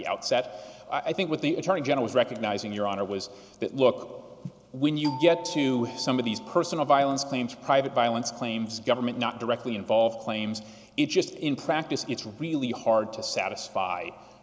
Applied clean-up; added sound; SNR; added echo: none; Doorbell; 14 dB; none.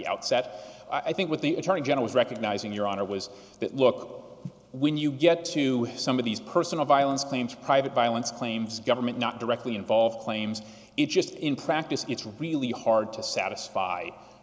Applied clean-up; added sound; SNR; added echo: none; none; none; none.